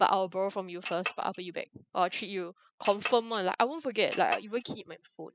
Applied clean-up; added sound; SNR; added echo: classical method spectral subtraction.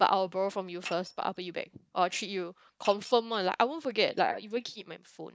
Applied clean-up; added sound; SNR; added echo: neural mask model DeepFilterNet 3.